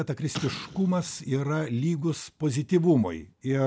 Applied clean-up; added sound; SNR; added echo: none; Explosion; 16 dB; none.